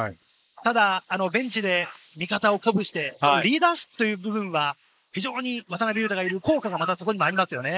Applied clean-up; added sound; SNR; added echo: neural mask model Resemble Enhance denoiser.